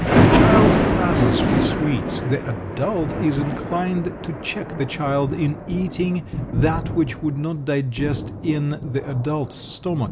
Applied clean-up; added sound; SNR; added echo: none; Thunder; -1 dB; none.